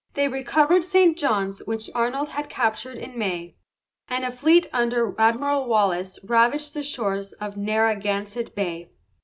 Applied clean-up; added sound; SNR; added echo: neural separator model SepFormer DNS4.